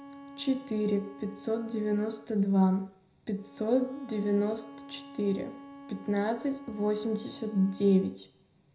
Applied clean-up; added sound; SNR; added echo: none; Bowed string instrument; 18 dB; reverberation time 0.5 s.